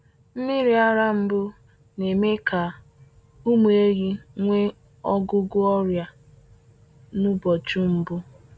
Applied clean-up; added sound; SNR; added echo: none; none; none; none.